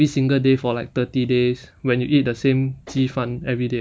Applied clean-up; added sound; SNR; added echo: none; none; none; none.